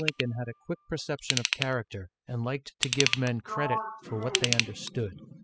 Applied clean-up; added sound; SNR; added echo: classical method spectral subtraction.